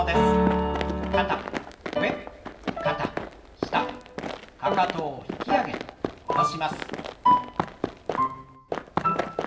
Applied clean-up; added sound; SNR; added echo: none; Run; 7 dB; reverberation time 0.7 s.